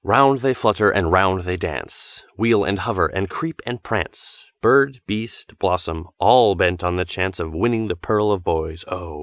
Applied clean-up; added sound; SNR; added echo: none; none; none; none.